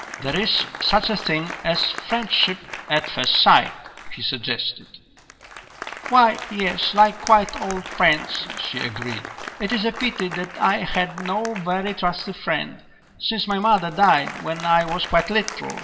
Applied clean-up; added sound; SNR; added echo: none; Applause; 13 dB; reverberation time 1.3 s.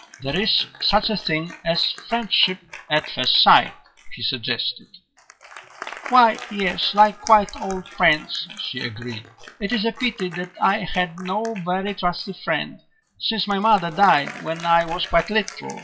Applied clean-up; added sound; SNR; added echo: classical method WPE with log-MMSE.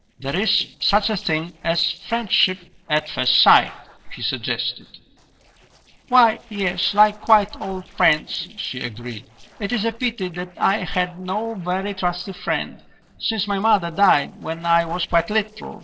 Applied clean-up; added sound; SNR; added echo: neural separator model SepFormer DNS4.